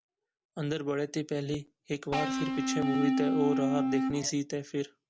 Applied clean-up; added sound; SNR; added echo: none; Electric guitar / Bass guitar; -4 dB; none.